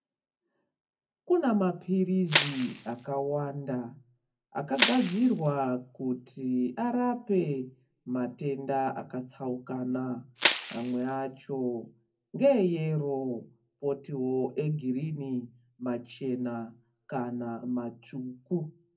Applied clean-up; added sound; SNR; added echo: none; Crushing; -4 dB; reverberation time 0.3 s.